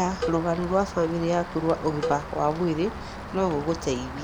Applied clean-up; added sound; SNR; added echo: none; Cowbell + Rain; 8 dB; none.